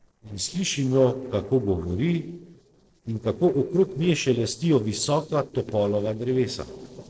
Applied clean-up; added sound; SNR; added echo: neural separator model SepFormer DNS4.